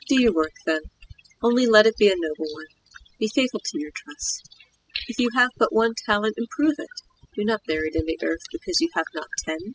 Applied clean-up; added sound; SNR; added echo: classical method spectral subtraction.